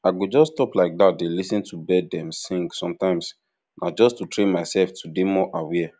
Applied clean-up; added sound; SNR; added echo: none; none; none; none.